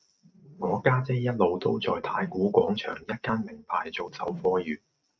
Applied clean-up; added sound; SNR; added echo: neural mask model RNNoise.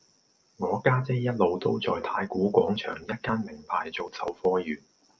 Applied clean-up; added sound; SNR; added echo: none; none; none; none.